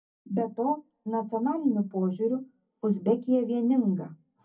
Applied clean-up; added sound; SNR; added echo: none; none; none; reverberation time 0.3 s.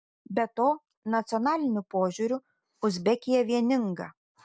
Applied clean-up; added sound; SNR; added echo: none; none; none; none.